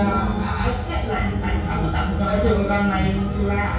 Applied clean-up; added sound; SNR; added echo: none; none; none; reverberation time 0.6 s.